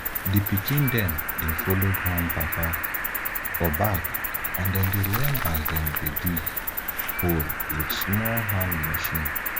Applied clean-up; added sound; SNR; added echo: none; Cricket; 1 dB; none.